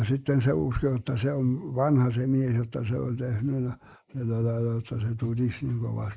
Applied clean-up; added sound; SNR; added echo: neural mask model Resemble Enhance denoiser.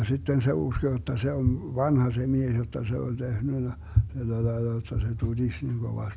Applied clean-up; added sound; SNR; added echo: none; none; none; none.